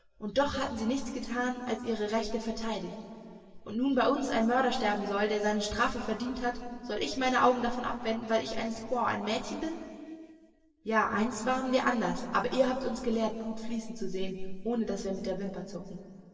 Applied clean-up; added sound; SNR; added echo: none; none; none; reverberation time 2.4 s.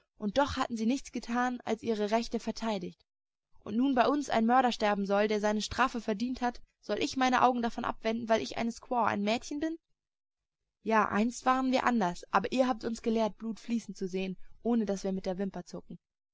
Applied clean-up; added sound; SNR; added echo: none; none; none; none.